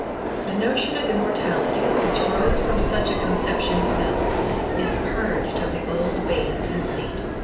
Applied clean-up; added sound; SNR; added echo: none; Subway, metro, underground; -5 dB; reverberation time 0.5 s.